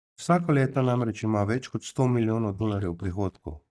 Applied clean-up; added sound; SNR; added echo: neural mask model DeepFilterNet 3.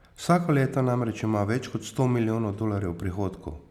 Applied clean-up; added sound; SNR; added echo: none; none; none; none.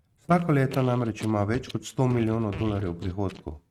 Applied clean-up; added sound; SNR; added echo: neural mask model RNNoise.